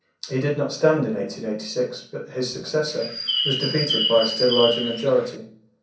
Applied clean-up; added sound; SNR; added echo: none; Bird; 2 dB; reverberation time 0.6 s.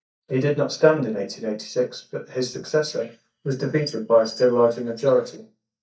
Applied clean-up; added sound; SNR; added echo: neural mask model DeepFilterNet 3.